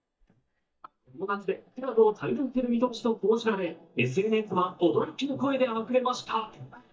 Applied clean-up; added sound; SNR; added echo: neural mask model DeepFilterNet 3.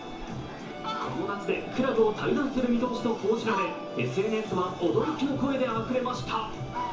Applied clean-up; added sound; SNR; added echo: none; Fowl; 13 dB; reverberation time 0.7 s.